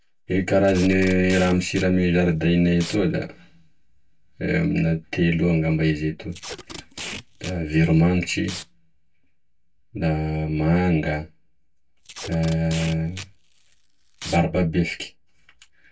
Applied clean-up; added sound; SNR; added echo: none; Packing tape, duct tape; 16 dB; reverberation time 0.1 s.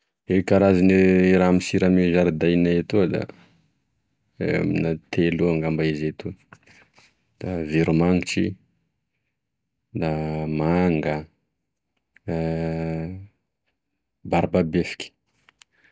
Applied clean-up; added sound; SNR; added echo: none; none; none; none.